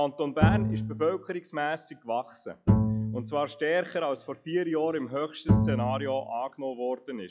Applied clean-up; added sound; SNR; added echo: classical method log-MMSE.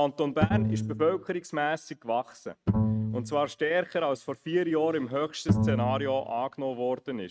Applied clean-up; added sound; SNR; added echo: neural mask model RNNoise.